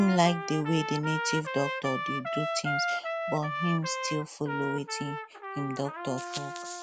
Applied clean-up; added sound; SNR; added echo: none; Trumpet; 3 dB; none.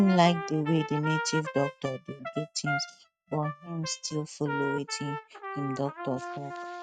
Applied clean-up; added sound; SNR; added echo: neural mask model RNNoise.